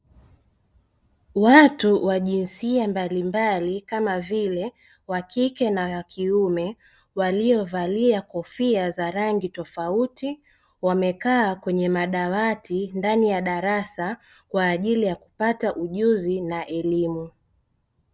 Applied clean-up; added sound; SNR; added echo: none; none; none; none.